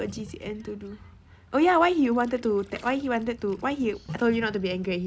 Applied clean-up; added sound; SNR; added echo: none; Gurgling; 19 dB; none.